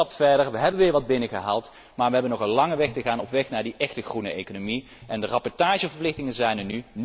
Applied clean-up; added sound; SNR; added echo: none; none; none; none.